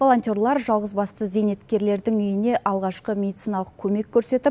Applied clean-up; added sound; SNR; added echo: none; none; none; none.